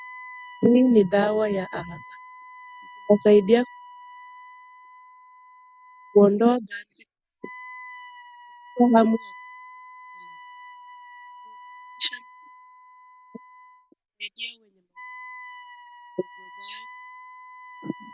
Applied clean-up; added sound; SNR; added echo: none; Wind instrument, woodwind instrument; 19 dB; none.